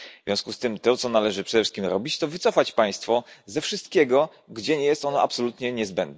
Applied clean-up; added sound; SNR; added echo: neural mask model Resemble Enhance denoiser.